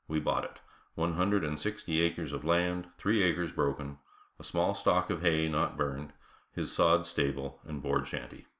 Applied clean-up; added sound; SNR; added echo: none; none; none; none.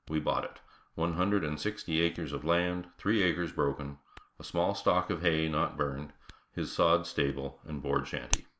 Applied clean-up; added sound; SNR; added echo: none; Hands; 14 dB; none.